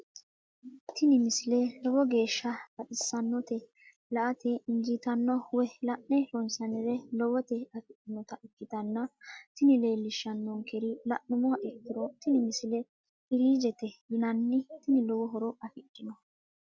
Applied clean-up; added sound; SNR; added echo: none; none; none; none.